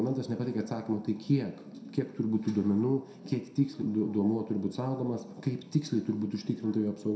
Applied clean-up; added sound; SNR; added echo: none; none; none; reverberation time 0.6 s.